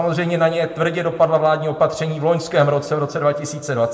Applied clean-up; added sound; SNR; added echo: none; none; none; reverberation time 1.4 s.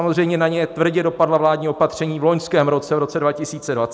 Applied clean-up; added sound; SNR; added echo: none; none; none; none.